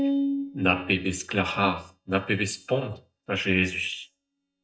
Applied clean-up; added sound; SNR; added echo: neural mask model DeepFilterNet 3.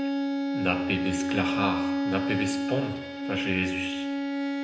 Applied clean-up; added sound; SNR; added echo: none; Bowed string instrument; -3 dB; reverberation time 0.8 s.